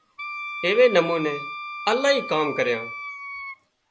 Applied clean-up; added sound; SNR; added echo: none; Wind instrument, woodwind instrument; 10 dB; none.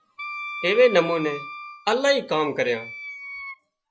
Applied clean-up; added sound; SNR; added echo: classical method log-MMSE.